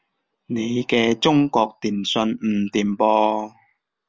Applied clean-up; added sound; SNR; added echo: none; none; none; none.